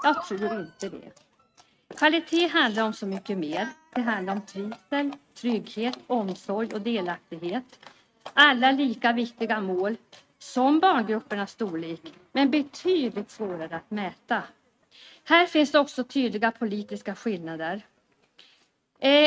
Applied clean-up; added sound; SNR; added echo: neural mask model RNNoise.